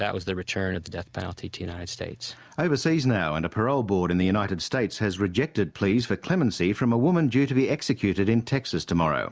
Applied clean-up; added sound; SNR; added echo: none; none; none; none.